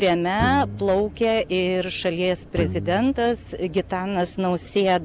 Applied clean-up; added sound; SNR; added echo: none; Guitar; 9 dB; none.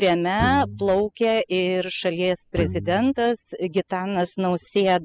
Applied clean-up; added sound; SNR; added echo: classical method spectral subtraction.